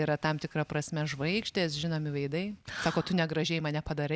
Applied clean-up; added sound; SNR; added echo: none; none; none; none.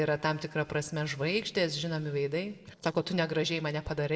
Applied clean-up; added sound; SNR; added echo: neural separator model SepFormer DNS4.